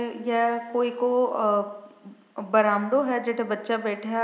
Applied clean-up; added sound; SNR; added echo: none; none; none; none.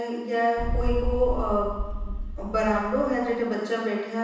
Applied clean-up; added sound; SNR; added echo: none; Boom; 3 dB; reverberation time 1.1 s.